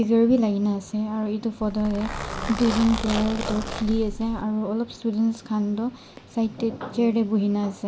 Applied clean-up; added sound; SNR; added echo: none; Zipper (clothing); 7 dB; none.